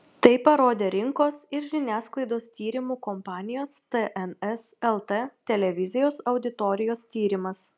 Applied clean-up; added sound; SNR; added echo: none; none; none; none.